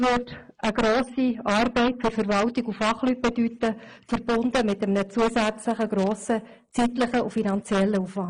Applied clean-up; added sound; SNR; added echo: neural mask model Resemble Enhance denoiser.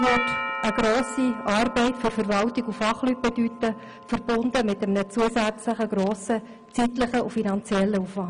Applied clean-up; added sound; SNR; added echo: none; Doorbell; 11 dB; none.